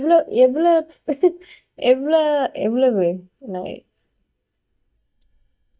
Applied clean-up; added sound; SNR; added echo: neural mask model DeepFilterNet 3.